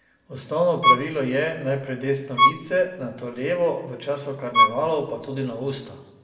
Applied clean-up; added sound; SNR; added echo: none; Bowed string instrument; -2 dB; reverberation time 1.0 s.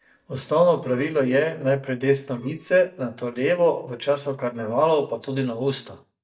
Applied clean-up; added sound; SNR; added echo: neural mask model DeepFilterNet 3.